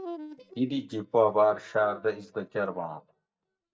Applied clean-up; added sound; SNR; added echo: neural mask model DeepFilterNet 3.